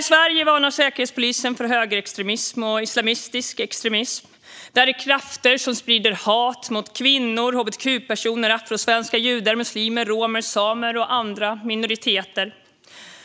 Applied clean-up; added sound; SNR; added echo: none; none; none; none.